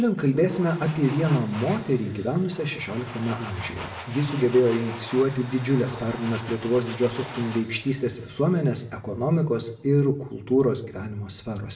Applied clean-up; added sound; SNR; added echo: none; Domestic sounds, home sounds; 16 dB; reverberation time 0.6 s.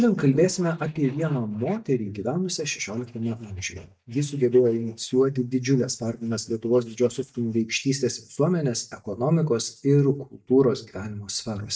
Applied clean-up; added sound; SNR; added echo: neural mask model DeepFilterNet 3.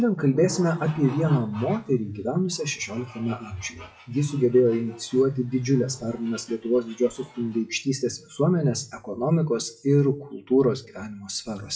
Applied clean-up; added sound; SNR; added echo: classical method WPE with log-MMSE.